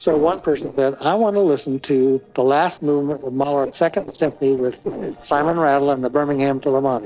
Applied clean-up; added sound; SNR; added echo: neural separator model SepFormer DNS4.